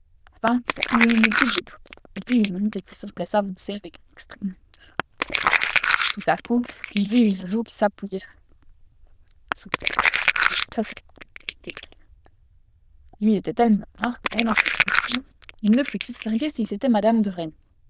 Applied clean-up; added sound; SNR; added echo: neural diffusion model UNIVERSE++.